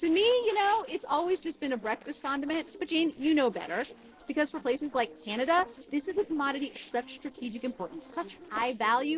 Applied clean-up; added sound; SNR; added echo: neural separator model SepFormer DNS4.